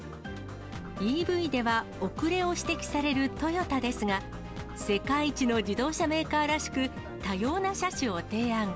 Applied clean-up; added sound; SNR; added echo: none; none; none; none.